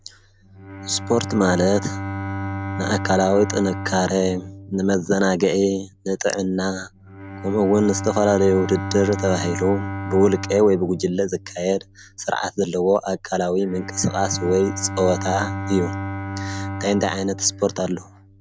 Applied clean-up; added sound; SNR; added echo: none; Bowed string instrument; 9 dB; none.